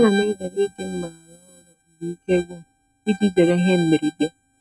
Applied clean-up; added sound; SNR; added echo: neural mask model RNNoise.